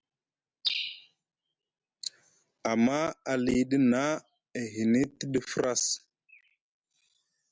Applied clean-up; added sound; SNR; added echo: none; none; none; none.